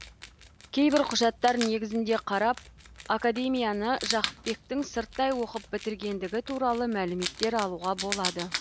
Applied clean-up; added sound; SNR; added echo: none; Wild animals; 11 dB; none.